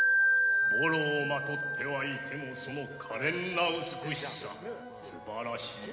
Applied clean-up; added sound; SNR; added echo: none; Wind chime; -3 dB; none.